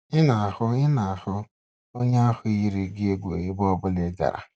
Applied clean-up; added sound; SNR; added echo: none; none; none; none.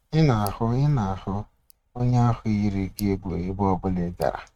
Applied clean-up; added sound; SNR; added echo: neural mask model RNNoise.